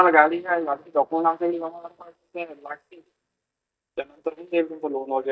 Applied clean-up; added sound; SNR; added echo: neural mask model DeepFilterNet 3.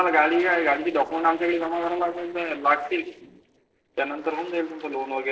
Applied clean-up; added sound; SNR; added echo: neural separator model SepFormer DNS4.